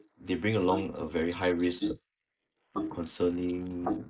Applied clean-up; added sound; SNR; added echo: neural mask model Resemble Enhance denoiser.